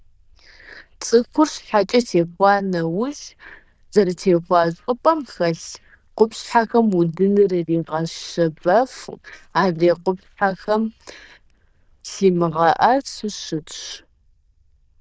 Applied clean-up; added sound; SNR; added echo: neural diffusion model UNIVERSE++.